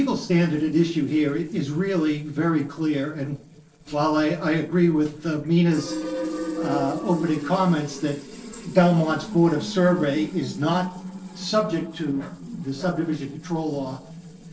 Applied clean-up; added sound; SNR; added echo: neural separator model SepFormer DNS4.